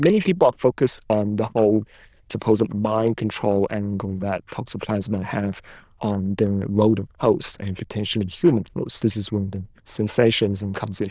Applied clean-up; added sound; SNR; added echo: neural diffusion model UNIVERSE++.